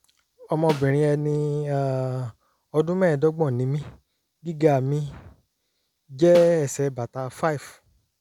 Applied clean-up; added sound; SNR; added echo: none; Snare drum; 14 dB; none.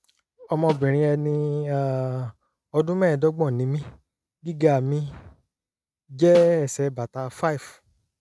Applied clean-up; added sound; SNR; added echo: neural mask model RNNoise.